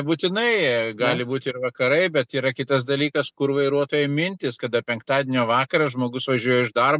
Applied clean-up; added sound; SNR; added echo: none; none; none; none.